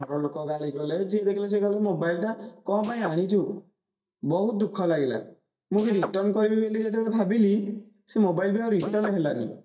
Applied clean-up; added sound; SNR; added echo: neural mask model DeepFilterNet 3.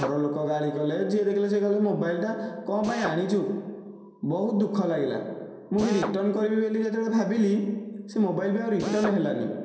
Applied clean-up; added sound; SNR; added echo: none; Drill; 15 dB; reverberation time 0.7 s.